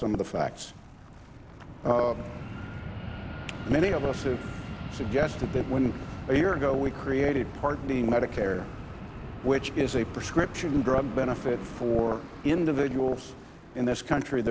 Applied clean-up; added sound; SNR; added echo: none; Fixed-wing aircraft, airplane; 10 dB; none.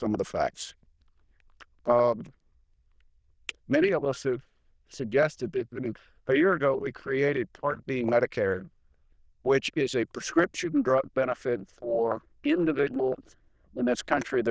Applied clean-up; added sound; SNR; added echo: neural diffusion model UNIVERSE++.